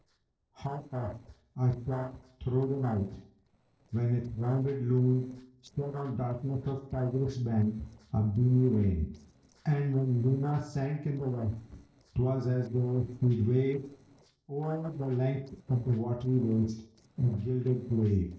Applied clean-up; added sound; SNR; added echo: neural separator model SepFormer DNS4.